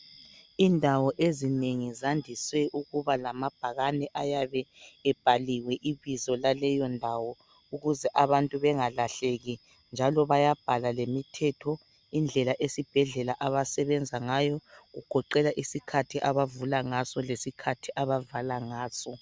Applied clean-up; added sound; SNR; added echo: none; none; none; none.